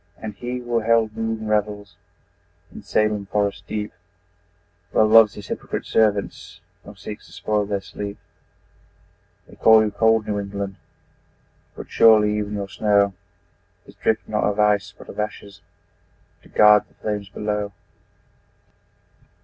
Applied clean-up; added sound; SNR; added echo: none; none; none; none.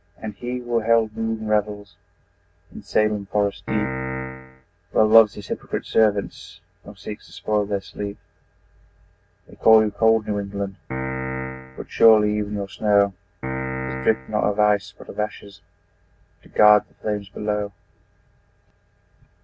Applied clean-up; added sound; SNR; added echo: none; Piano; 5 dB; none.